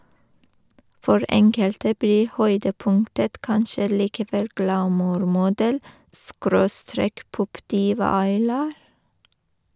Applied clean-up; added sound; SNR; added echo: none; none; none; none.